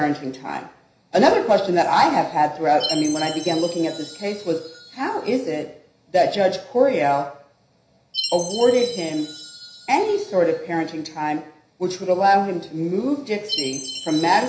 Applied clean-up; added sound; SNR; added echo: none; Chime; 14 dB; reverberation time 0.5 s.